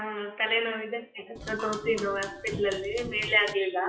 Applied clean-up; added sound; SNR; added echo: classical method WPE with log-MMSE.